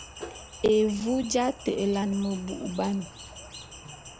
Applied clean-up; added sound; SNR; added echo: none; Squeak + Bell; 15 dB; none.